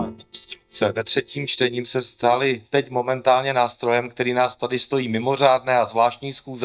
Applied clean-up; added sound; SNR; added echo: neural mask model DeepFilterNet 3.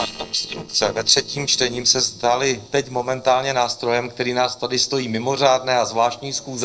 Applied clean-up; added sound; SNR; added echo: neural separator model SepFormer DNS4.